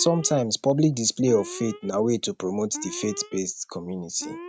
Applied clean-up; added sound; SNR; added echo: neural mask model RNNoise.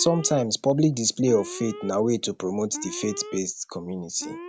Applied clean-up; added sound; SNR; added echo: none; Alarm; 16 dB; none.